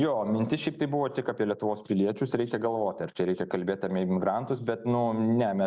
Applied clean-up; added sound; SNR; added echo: none; none; none; none.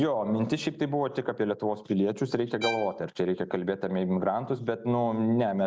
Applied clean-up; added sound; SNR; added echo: none; Bowed string instrument; 11 dB; none.